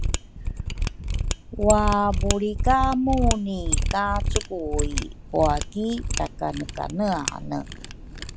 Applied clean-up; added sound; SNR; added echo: none; Mechanisms; 1 dB; none.